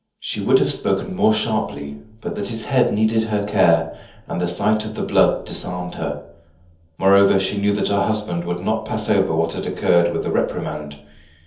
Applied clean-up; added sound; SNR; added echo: none; none; none; reverberation time 0.7 s.